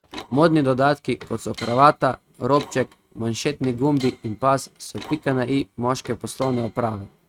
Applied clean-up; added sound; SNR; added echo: neural mask model RNNoise.